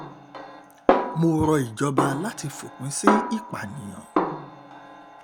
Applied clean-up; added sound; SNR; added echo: none; Snare drum; 0 dB; none.